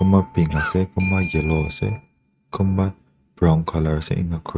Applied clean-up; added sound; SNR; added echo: neural mask model RNNoise.